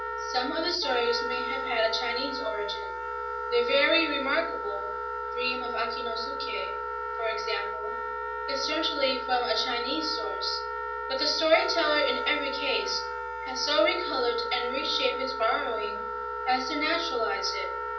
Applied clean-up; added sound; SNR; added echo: none; Wind instrument, woodwind instrument; 3 dB; reverberation time 0.6 s.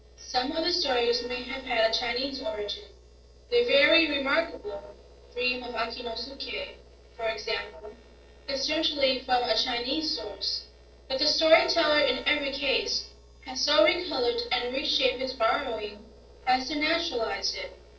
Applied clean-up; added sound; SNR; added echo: neural separator model SepFormer DNS4.